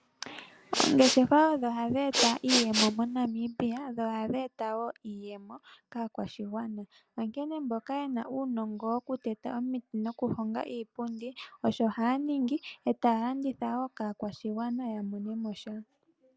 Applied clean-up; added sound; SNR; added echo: none; Respiratory sounds; 1 dB; none.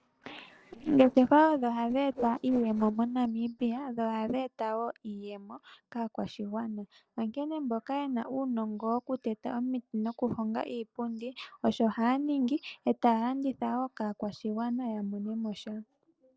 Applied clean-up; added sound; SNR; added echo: neural separator model SepFormer DNS4.